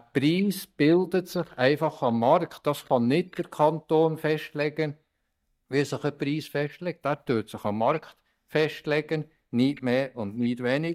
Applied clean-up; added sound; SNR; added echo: neural mask model DeepFilterNet 3.